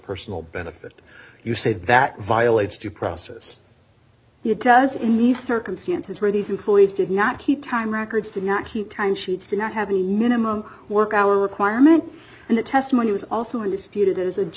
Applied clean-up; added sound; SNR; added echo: none; none; none; none.